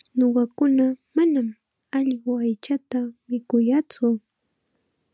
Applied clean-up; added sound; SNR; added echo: none; none; none; none.